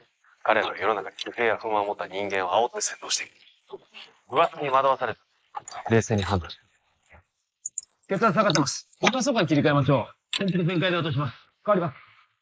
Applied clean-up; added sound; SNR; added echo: neural mask model Resemble Enhance denoiser.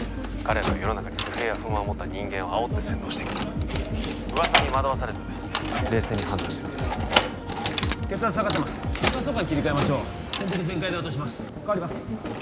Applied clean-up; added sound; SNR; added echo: none; Keys jangling; 2 dB; none.